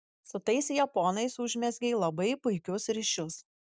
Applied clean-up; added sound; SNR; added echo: none; none; none; none.